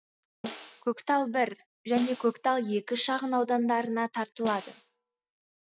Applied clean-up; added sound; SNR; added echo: none; Snare drum; 15 dB; none.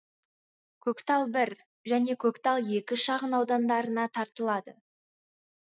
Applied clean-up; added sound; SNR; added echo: none; none; none; none.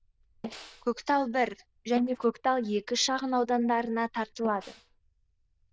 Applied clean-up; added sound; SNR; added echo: neural diffusion model UNIVERSE++.